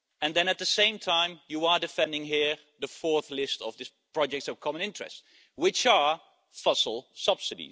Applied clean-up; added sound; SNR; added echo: none; none; none; none.